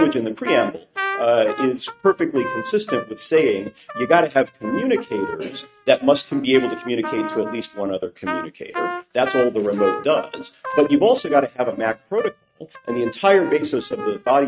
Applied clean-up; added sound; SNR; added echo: neural mask model RNNoise.